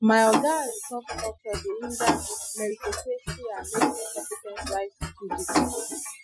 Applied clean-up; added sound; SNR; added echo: classical method Wiener filter.